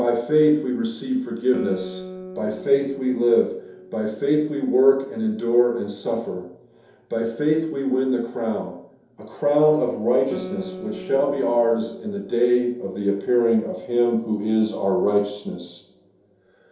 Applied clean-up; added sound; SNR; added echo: none; Guitar; 19 dB; reverberation time 2.8 s.